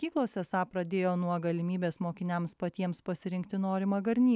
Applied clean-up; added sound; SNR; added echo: none; none; none; none.